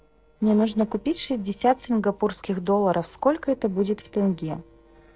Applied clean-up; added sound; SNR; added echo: neural separator model SepFormer DNS4.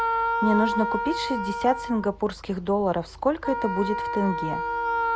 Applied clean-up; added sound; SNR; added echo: none; Wind instrument, woodwind instrument; 2 dB; none.